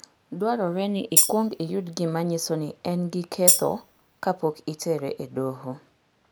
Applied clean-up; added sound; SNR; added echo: none; Tambourine; -3 dB; none.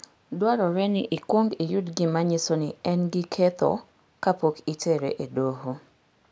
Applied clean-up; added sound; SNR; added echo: none; none; none; none.